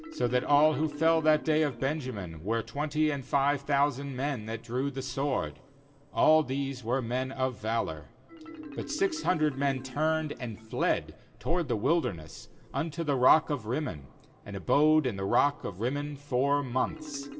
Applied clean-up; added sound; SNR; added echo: none; Marimba, xylophone; 18 dB; reverberation time 0.4 s.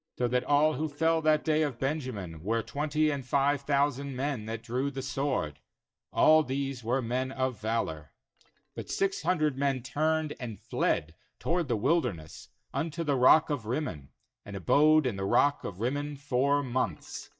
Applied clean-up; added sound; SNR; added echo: neural mask model DeepFilterNet 3.